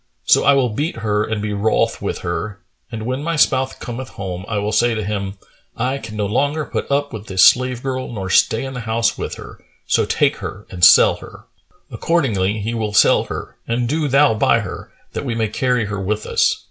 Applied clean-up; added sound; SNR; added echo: none; none; none; none.